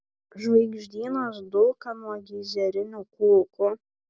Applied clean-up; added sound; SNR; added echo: none; none; none; none.